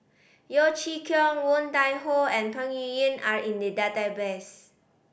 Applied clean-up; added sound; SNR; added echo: none; none; none; none.